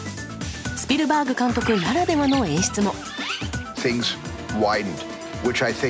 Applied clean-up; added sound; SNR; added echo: none; Bird; 12 dB; none.